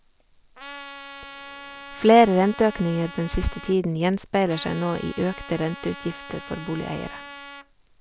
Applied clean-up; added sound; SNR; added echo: none; Trumpet; 16 dB; none.